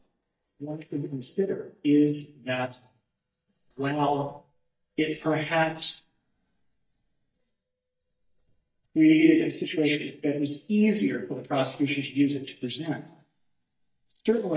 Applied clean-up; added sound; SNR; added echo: neural mask model DeepFilterNet 3.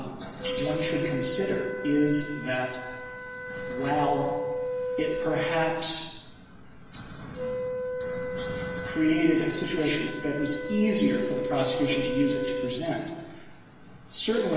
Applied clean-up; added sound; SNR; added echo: none; Wind instrument, woodwind instrument; 5 dB; reverberation time 1.2 s.